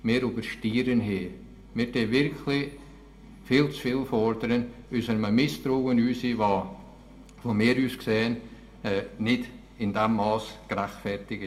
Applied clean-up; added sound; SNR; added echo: none; none; none; reverberation time 0.6 s.